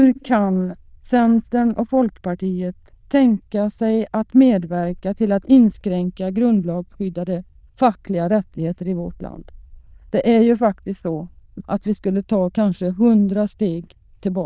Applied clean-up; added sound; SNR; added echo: neural diffusion model UNIVERSE++.